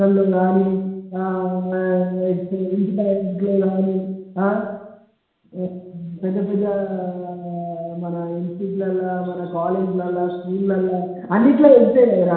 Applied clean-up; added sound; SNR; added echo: none; none; none; reverberation time 0.9 s.